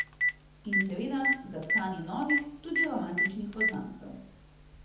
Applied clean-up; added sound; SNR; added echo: none; Telephone; -2 dB; reverberation time 1.0 s.